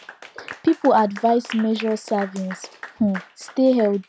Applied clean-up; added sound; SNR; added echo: none; Applause / Clapping; 17 dB; none.